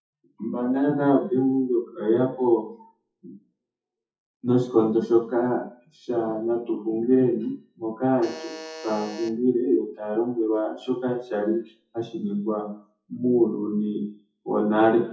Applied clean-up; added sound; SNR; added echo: classical method WPE with log-MMSE.